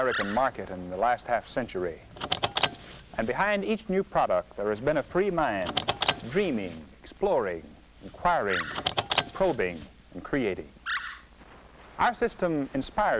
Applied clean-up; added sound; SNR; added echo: none; Animal + Car; 4 dB; none.